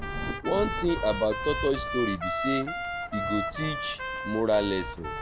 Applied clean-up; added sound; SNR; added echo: none; Rain / Thunderstorm + Trumpet; 3 dB; none.